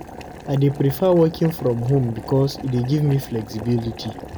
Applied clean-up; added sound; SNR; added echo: none; Boiling; 15 dB; none.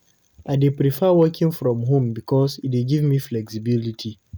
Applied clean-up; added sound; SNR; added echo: none; none; none; none.